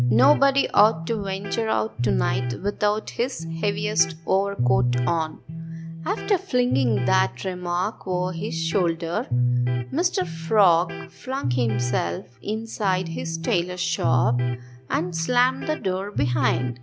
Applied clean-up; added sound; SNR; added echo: none; Electric guitar; 3 dB; none.